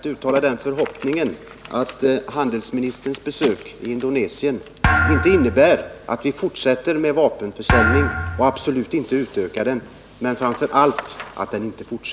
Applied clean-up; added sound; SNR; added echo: none; Thump, thud; 1 dB; none.